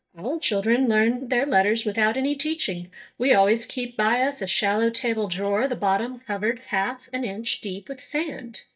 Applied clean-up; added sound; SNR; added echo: neural mask model DeepFilterNet 3.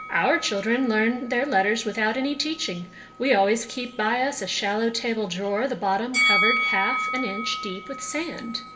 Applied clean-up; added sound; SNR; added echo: none; Bell; 5 dB; reverberation time 0.6 s.